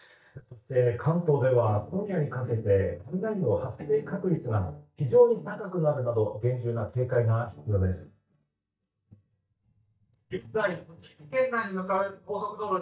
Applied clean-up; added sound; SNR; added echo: neural mask model DeepFilterNet 3.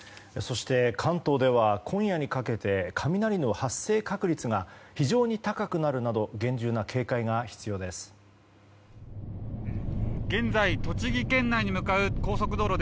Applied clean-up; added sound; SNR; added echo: none; none; none; none.